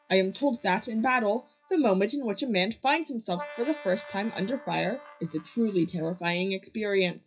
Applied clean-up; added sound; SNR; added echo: classical method WPE with log-MMSE.